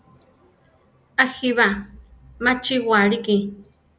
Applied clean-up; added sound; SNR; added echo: none; none; none; none.